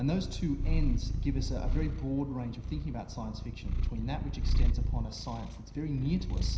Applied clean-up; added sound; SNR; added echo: none; Purr; -4 dB; reverberation time 0.9 s.